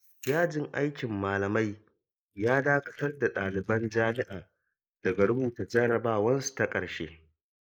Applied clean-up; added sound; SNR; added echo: neural mask model Resemble Enhance denoiser.